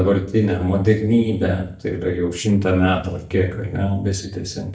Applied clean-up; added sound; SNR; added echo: neural mask model DeepFilterNet 3.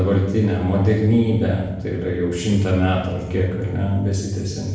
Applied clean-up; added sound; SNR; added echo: neural separator model SepFormer DNS4.